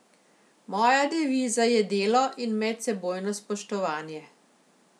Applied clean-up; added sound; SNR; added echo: none; none; none; none.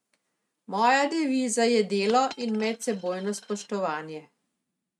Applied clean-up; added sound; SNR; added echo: neural mask model RNNoise.